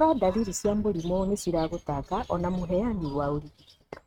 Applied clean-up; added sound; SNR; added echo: neural mask model RNNoise.